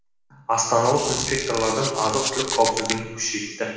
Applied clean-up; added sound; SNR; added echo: none; Squeak; 6 dB; reverberation time 1.2 s.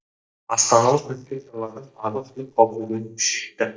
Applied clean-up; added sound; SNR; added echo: neural mask model DeepFilterNet 3.